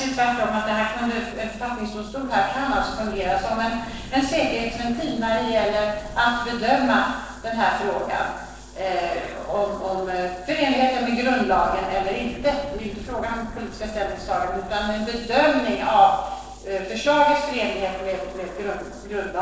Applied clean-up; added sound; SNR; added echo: neural separator model SepFormer DNS4.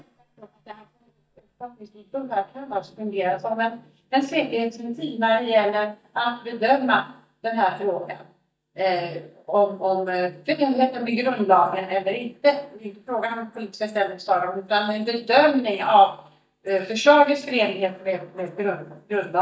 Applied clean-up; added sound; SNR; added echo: neural mask model DeepFilterNet 3.